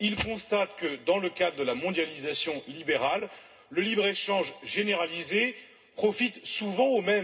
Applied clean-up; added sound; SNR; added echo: none; none; none; reverberation time 0.2 s.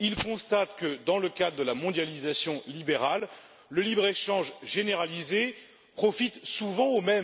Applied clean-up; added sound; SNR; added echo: none; none; none; none.